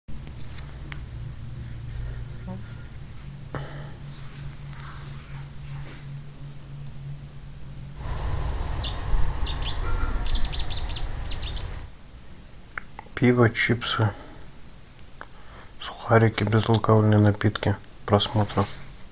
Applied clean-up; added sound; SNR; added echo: none; Bird; -3 dB; none.